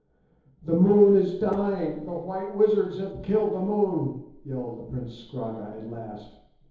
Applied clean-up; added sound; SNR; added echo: neural separator model SepFormer DNS4.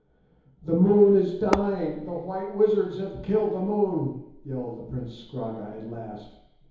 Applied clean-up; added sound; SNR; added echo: none; Tap / Hammer; 2 dB; reverberation time 2.2 s.